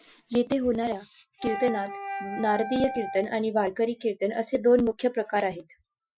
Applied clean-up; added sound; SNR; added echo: classical method Wiener filter.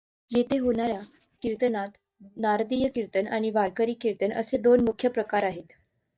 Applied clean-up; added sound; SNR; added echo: neural mask model DeepFilterNet 3.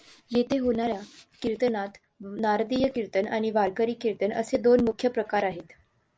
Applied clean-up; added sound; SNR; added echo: none; none; none; none.